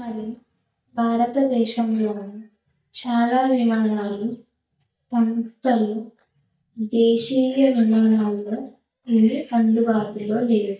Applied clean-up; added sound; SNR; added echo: neural mask model DeepFilterNet 3.